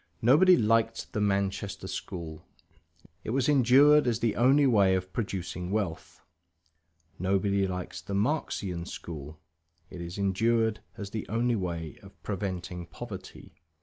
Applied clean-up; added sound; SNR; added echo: none; none; none; none.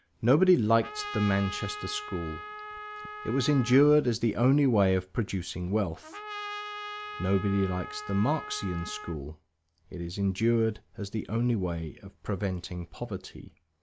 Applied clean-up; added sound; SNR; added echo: none; Trumpet; 12 dB; none.